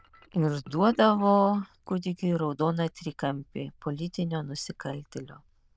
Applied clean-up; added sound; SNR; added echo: neural diffusion model UNIVERSE++.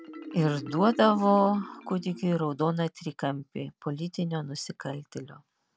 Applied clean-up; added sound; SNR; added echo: none; Marimba, xylophone; 17 dB; none.